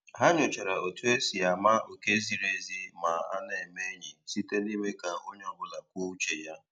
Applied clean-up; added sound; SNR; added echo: none; none; none; none.